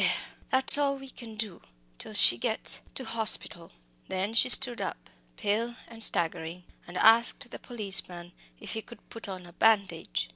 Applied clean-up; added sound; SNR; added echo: none; none; none; none.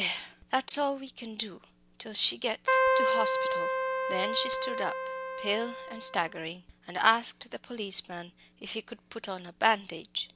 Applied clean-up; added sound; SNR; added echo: none; Keyboard (musical); 0 dB; none.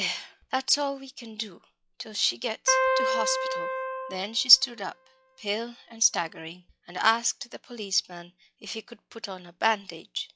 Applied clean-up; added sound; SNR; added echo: classical method log-MMSE.